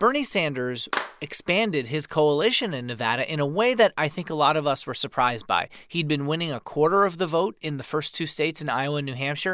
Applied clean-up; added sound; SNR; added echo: none; Clapping; 10 dB; none.